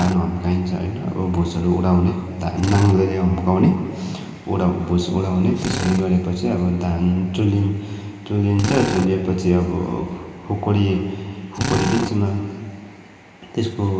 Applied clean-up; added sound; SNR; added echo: none; Drill; 13 dB; reverberation time 2.5 s.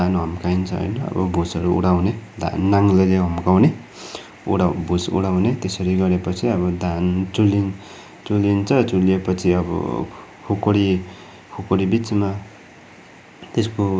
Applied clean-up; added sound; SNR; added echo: none; none; none; none.